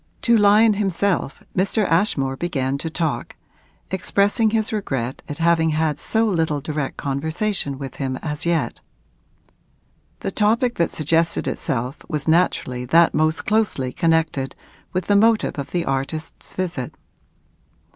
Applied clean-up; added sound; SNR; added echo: none; none; none; none.